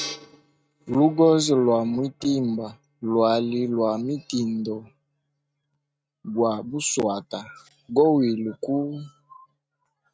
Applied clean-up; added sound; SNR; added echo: neural mask model RNNoise.